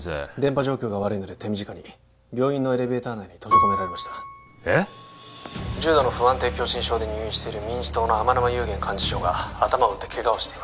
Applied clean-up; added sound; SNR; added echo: none; Piano; 8 dB; none.